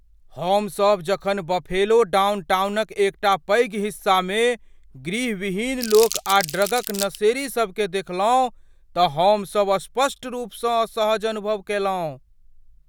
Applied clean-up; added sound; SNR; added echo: none; Crumpling, crinkling; 9 dB; none.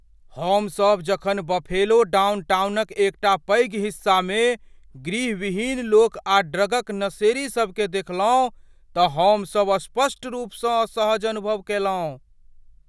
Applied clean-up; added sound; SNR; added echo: none; none; none; none.